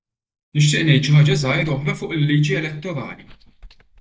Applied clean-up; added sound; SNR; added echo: neural mask model DeepFilterNet 3.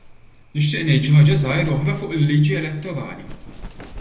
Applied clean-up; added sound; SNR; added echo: none; Wind; 17 dB; reverberation time 0.7 s.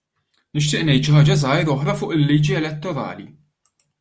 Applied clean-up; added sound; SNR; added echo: none; none; none; none.